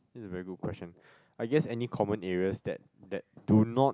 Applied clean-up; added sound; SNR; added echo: none; none; none; none.